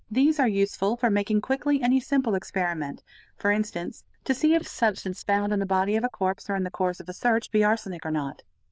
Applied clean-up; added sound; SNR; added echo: neural diffusion model UNIVERSE++.